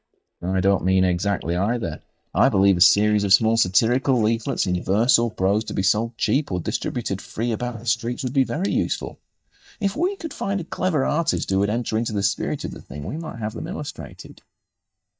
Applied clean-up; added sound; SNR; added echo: neural mask model DeepFilterNet 3.